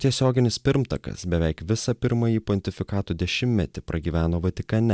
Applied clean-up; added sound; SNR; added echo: none; none; none; none.